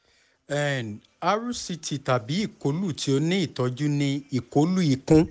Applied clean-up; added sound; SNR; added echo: none; none; none; none.